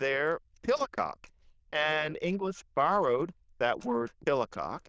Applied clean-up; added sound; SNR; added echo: neural diffusion model UNIVERSE++.